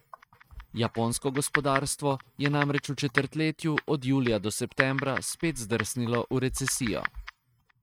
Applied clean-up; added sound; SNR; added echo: neural mask model RNNoise.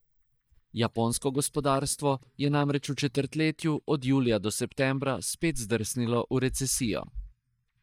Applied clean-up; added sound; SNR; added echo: neural mask model DeepFilterNet 3.